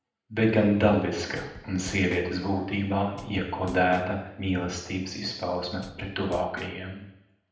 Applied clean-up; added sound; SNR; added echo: none; Drum / Drum kit; 17 dB; reverberation time 0.8 s.